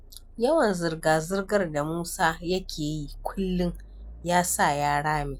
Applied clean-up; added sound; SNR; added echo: none; Accelerating, revving, vroom; 16 dB; none.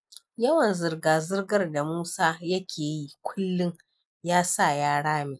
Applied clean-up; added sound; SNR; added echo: neural mask model Resemble Enhance denoiser.